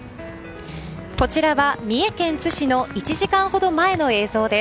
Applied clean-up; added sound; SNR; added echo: none; Fire; 16 dB; none.